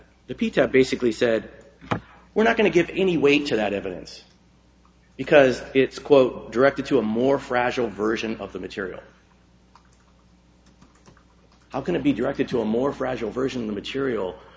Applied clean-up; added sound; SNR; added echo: none; none; none; none.